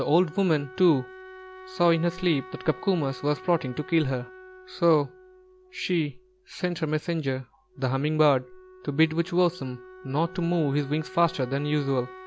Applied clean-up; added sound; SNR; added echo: none; Wind instrument, woodwind instrument; 19 dB; none.